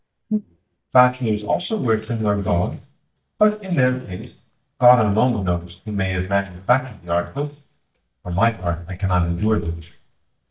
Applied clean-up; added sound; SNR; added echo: neural mask model DeepFilterNet 3.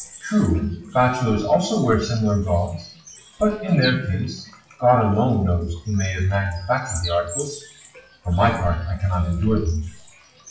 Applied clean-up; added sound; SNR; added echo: classical method WPE with log-MMSE.